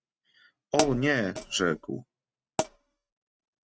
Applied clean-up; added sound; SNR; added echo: neural mask model RNNoise.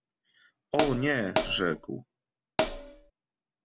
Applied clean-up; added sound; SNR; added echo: none; Hi-hat; -4 dB; none.